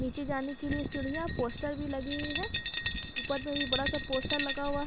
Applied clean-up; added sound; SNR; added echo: none; Glass; -2 dB; none.